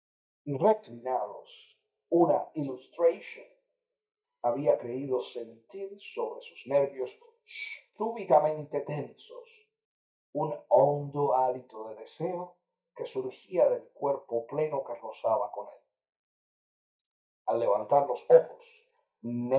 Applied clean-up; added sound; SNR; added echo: neural mask model DeepFilterNet 3.